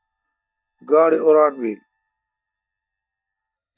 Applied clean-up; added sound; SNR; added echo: neural mask model DeepFilterNet 3.